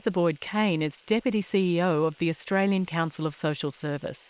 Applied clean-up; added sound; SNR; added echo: neural separator model SepFormer WHAM!.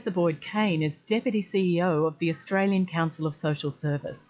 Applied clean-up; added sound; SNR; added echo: classical method log-MMSE.